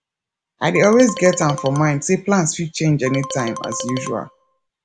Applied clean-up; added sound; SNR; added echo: none; Marimba, xylophone; 12 dB; none.